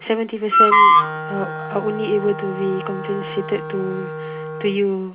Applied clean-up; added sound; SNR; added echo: none; Wind instrument, woodwind instrument; -3 dB; reverberation time 0.3 s.